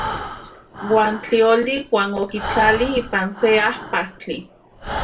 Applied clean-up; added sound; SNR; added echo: none; Breathing; 10 dB; reverberation time 0.2 s.